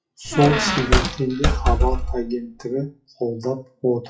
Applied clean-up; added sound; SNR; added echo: classical method WPE with log-MMSE.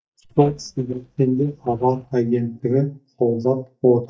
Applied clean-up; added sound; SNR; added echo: neural mask model DeepFilterNet 3.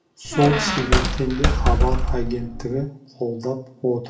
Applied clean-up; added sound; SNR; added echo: none; Squeak; -3 dB; reverberation time 0.6 s.